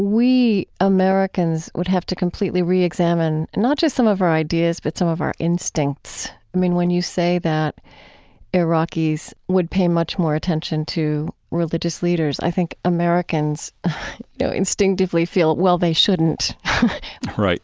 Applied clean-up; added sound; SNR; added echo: none; none; none; none.